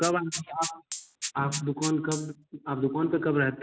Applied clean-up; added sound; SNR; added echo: none; Rattle (instrument); 10 dB; none.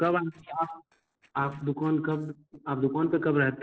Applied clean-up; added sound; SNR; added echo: neural separator model SepFormer DNS4.